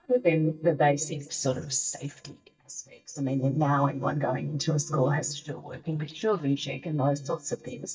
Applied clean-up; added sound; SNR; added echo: neural mask model DeepFilterNet 3.